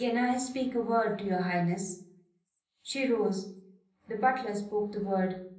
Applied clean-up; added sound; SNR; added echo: none; none; none; reverberation time 0.6 s.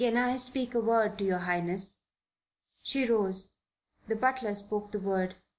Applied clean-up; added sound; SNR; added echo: none; none; none; none.